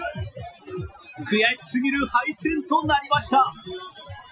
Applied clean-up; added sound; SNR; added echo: classical method Wiener filter.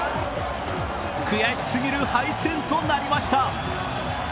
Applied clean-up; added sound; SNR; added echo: none; none; none; none.